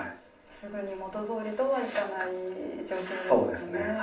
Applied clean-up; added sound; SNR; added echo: none; none; none; reverberation time 0.4 s.